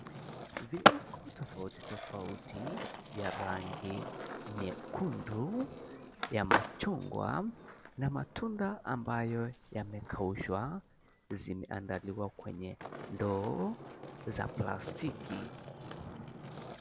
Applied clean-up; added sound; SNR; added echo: none; Skateboard; 1 dB; none.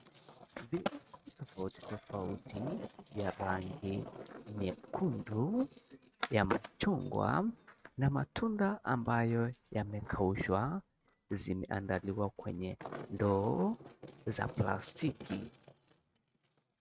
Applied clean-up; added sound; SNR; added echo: neural mask model RNNoise.